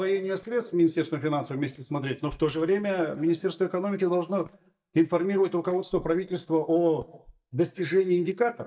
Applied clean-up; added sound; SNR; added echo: neural mask model DeepFilterNet 3.